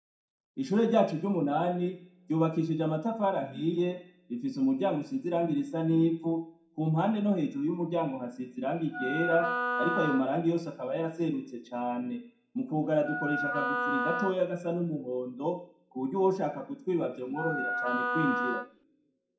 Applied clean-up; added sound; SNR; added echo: none; Wind instrument, woodwind instrument; 2 dB; reverberation time 0.5 s.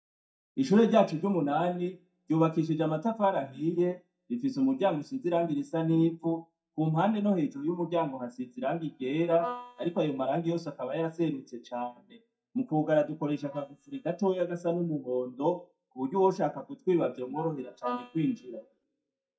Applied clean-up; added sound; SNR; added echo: neural mask model DeepFilterNet 3.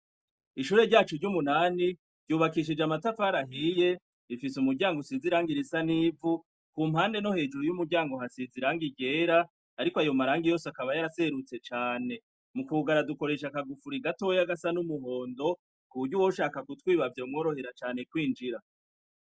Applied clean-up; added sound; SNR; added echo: none; none; none; none.